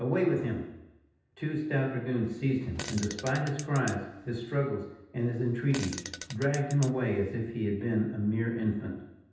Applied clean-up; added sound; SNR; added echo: none; Fart; 14 dB; reverberation time 0.9 s.